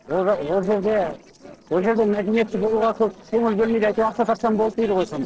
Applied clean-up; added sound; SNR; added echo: neural separator model SepFormer DNS4.